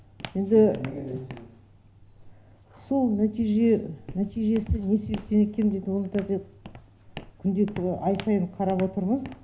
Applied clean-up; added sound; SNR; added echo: none; Walk, footsteps; 19 dB; none.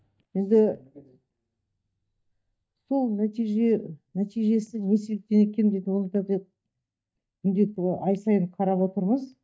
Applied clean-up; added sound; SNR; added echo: neural mask model DeepFilterNet 3.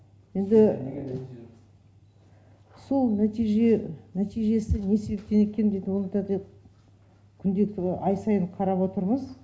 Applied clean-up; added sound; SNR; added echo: none; none; none; none.